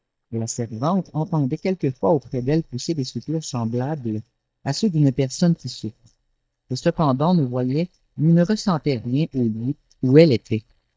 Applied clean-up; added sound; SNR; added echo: neural mask model DeepFilterNet 3.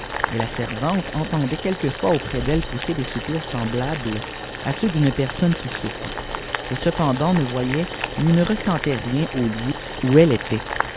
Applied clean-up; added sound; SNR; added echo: none; Boiling; 7 dB; none.